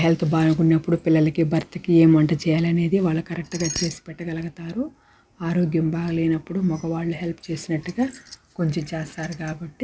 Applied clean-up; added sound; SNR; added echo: none; none; none; none.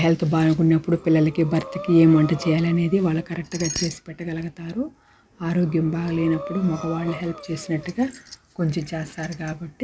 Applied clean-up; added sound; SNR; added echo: none; Breathing; 17 dB; none.